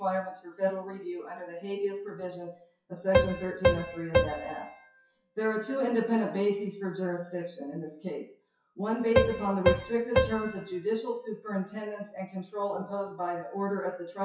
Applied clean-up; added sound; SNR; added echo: classical method WPE with log-MMSE.